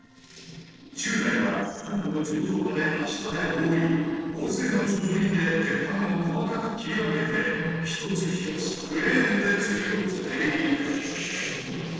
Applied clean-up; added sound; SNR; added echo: neural separator model SepFormer DNS4.